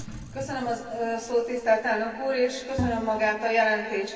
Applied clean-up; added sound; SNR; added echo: none; Bowed string instrument; 7 dB; reverberation time 2.5 s.